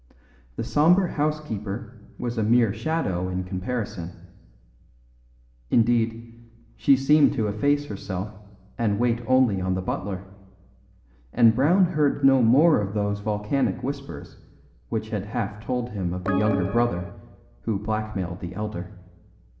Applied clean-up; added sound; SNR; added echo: none; Organ; 4 dB; reverberation time 0.9 s.